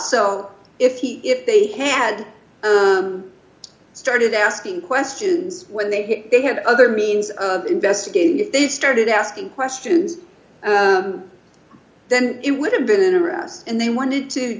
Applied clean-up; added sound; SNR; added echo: none; none; none; none.